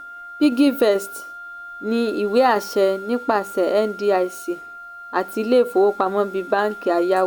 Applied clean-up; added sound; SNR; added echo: none; Wind instrument, woodwind instrument; 16 dB; none.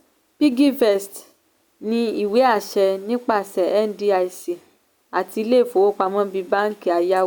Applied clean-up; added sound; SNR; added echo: none; none; none; none.